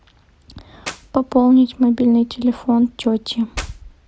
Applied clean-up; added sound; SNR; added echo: none; Clapping; 15 dB; none.